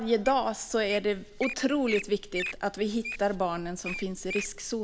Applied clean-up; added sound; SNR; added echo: none; Wild animals; 11 dB; none.